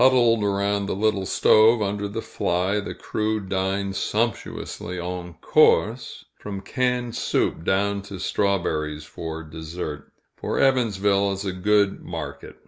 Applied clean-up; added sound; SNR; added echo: none; none; none; none.